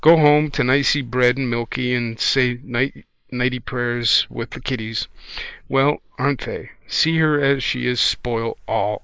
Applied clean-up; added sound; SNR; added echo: neural mask model Resemble Enhance denoiser.